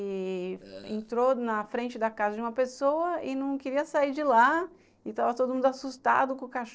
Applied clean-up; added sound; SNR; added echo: neural separator model SepFormer DNS4.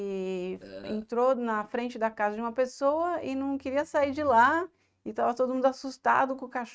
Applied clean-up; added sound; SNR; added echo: neural mask model RNNoise.